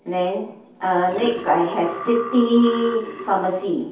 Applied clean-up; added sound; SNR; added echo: none; Burping, eructation; 12 dB; reverberation time 0.6 s.